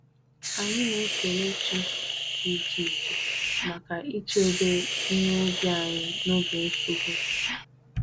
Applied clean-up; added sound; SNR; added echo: none; Hiss; -1 dB; none.